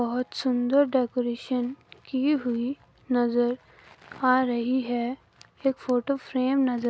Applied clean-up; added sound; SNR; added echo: none; none; none; none.